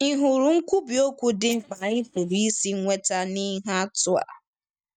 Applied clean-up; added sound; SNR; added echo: neural mask model DeepFilterNet 3.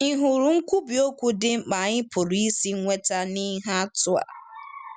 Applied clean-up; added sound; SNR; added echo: none; none; none; none.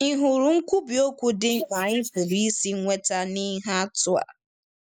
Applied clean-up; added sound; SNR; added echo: neural mask model Resemble Enhance denoiser.